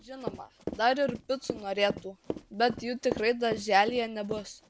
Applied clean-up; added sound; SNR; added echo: none; Run; 10 dB; none.